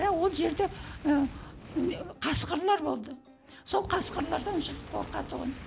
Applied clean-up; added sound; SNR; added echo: none; Fire; 14 dB; none.